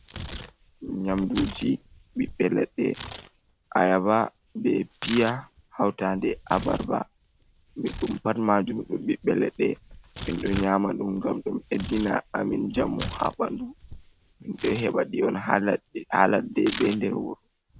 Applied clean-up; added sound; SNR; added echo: none; Tearing; 14 dB; none.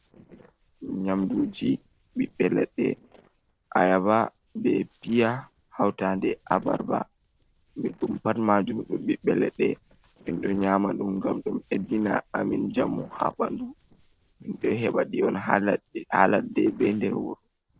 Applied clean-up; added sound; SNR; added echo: neural separator model SepFormer DNS4.